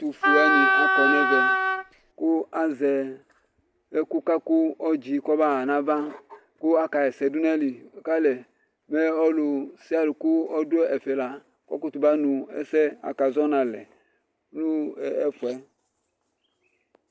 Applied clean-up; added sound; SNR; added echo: none; Wind instrument, woodwind instrument; -4 dB; none.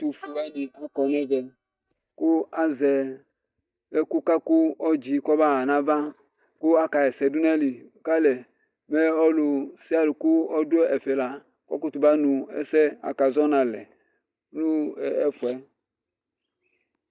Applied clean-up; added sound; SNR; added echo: neural mask model DeepFilterNet 3.